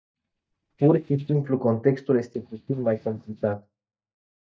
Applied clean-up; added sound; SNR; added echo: neural mask model DeepFilterNet 3.